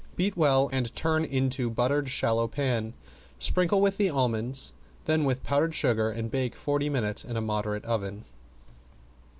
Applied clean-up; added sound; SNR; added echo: none; none; none; none.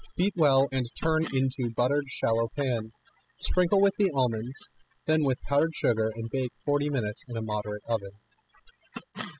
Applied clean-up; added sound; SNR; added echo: classical method spectral subtraction.